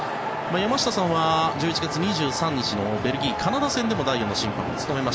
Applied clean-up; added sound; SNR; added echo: none; none; none; none.